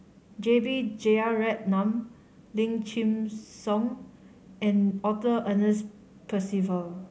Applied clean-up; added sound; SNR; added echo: none; none; none; none.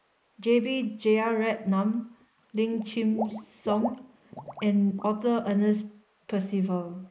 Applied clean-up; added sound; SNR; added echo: neural mask model Resemble Enhance denoiser.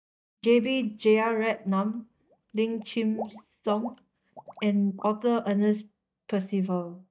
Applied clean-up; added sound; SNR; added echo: neural mask model DeepFilterNet 3.